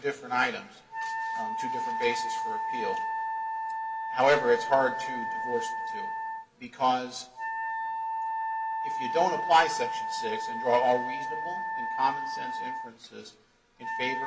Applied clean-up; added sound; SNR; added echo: none; Wind instrument, woodwind instrument; 2 dB; reverberation time 2.1 s.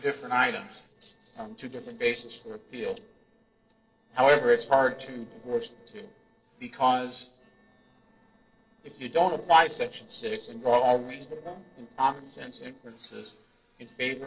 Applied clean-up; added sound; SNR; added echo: neural separator model SepFormer DNS4.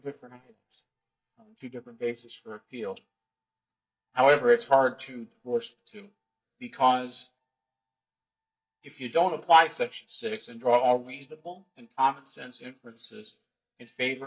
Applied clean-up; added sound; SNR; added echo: neural mask model DeepFilterNet 3.